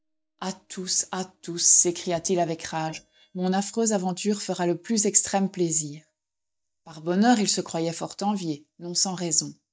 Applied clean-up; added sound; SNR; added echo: neural mask model DeepFilterNet 3.